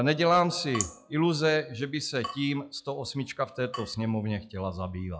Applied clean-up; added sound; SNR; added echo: classical method log-MMSE.